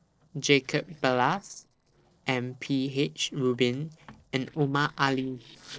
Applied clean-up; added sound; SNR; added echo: neural separator model SepFormer DNS4.